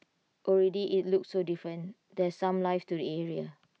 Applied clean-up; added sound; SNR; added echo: none; none; none; none.